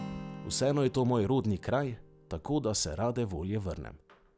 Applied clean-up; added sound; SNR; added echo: none; Acoustic guitar; 16 dB; none.